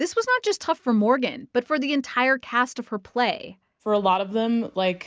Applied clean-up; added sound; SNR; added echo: none; none; none; none.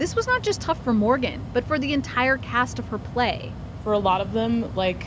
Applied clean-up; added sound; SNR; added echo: none; Mechanical fan; 10 dB; none.